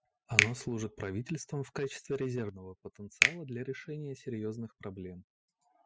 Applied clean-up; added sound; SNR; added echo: classical method spectral subtraction.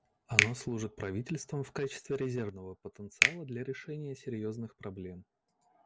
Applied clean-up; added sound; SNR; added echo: none; Finger snapping; -2 dB; none.